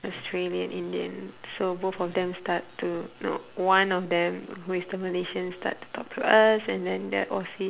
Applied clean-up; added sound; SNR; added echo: none; none; none; none.